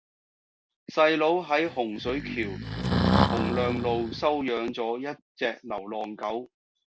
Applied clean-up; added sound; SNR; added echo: none; Breathing; -1 dB; none.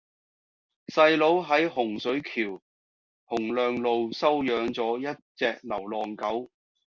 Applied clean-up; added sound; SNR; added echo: none; none; none; none.